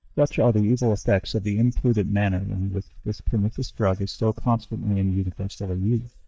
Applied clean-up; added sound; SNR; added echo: neural mask model DeepFilterNet 3.